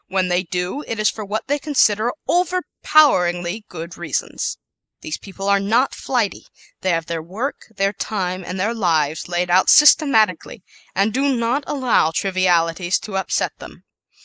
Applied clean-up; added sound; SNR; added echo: neural mask model Resemble Enhance denoiser.